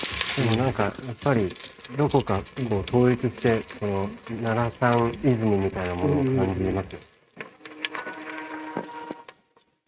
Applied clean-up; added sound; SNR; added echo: neural mask model RNNoise.